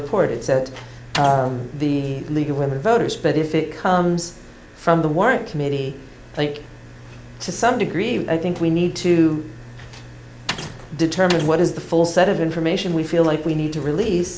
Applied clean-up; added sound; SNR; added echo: none; Mechanisms; 11 dB; none.